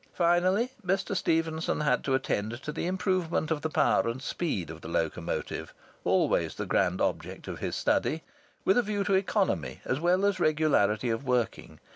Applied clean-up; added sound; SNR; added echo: none; none; none; none.